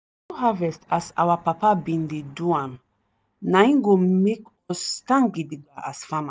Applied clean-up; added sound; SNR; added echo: none; none; none; none.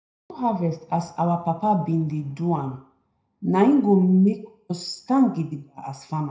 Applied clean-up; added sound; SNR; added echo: none; none; none; reverberation time 0.5 s.